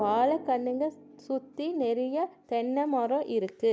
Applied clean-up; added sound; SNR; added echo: none; Drum; 19 dB; none.